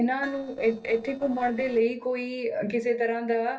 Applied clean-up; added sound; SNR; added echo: neural separator model SepFormer DNS4.